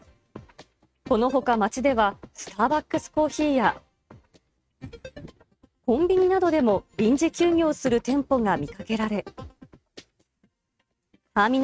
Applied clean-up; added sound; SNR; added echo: neural mask model RNNoise.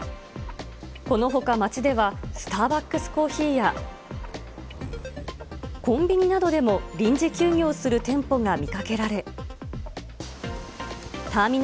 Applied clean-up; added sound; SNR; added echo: none; none; none; none.